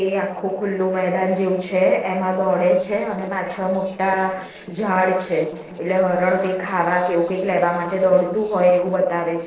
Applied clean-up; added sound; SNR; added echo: neural separator model SepFormer DNS4.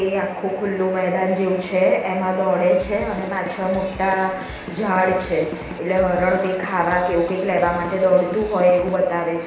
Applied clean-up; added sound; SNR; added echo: none; Drum / Drum kit; 15 dB; reverberation time 0.9 s.